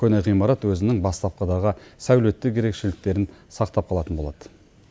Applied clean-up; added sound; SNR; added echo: none; none; none; none.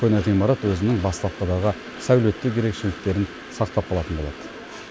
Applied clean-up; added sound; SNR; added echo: none; Train; 14 dB; none.